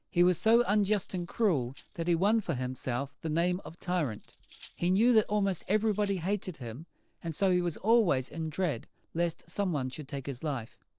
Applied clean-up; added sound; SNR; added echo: neural separator model SepFormer DNS4.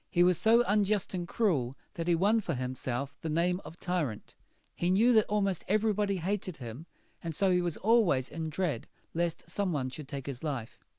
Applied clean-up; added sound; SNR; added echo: none; none; none; none.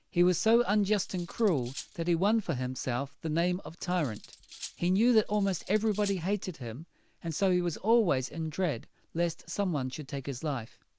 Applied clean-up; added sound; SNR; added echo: none; Cutlery, silverware; 19 dB; none.